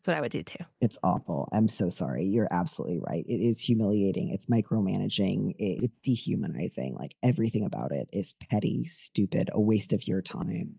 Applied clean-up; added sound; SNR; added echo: neural mask model DeepFilterNet 3.